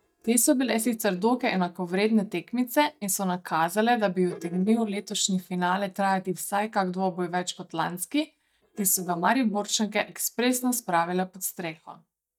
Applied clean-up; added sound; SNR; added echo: neural mask model DeepFilterNet 3.